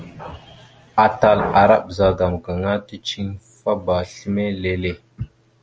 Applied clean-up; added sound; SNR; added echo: none; none; none; none.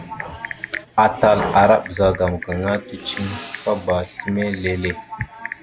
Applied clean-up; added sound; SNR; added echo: none; Typing; 13 dB; none.